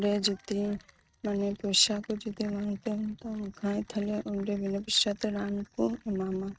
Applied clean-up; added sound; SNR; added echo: neural mask model RNNoise.